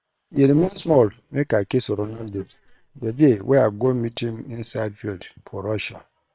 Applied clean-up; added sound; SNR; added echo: neural separator model SepFormer WHAM!.